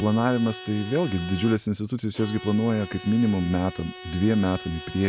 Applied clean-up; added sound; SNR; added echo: none; Bowed string instrument; 16 dB; none.